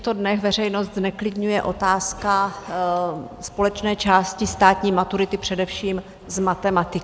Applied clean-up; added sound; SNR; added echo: none; none; none; none.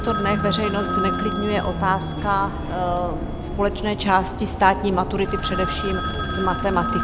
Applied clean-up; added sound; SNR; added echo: none; Telephone + Bus; 3 dB; none.